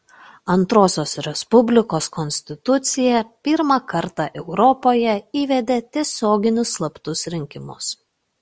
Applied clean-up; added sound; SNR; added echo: none; none; none; none.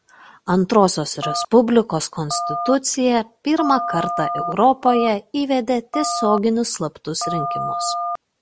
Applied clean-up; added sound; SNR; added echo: none; Telephone; 7 dB; none.